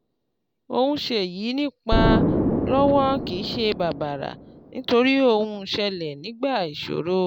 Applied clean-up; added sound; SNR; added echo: none; Explosion; 4 dB; none.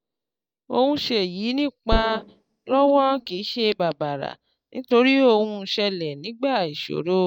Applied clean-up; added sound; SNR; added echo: neural mask model DeepFilterNet 3.